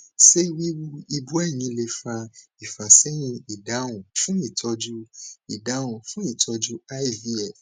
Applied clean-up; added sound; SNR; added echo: none; none; none; none.